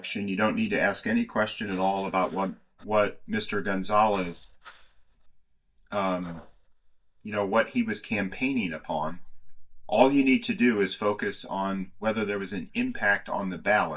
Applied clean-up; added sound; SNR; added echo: neural mask model DeepFilterNet 3.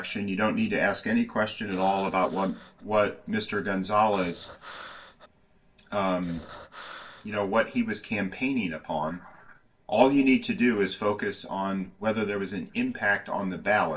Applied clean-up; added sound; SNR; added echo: neural separator model SepFormer DNS4.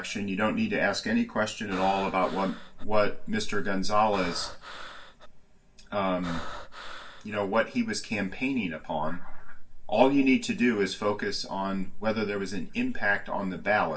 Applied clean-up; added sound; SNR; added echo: none; Breathing; 13 dB; reverberation time 0.2 s.